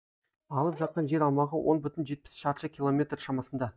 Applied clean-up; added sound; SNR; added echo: neural mask model DeepFilterNet 3.